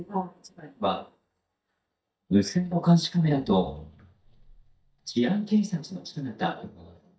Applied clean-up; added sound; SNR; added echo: neural mask model DeepFilterNet 3.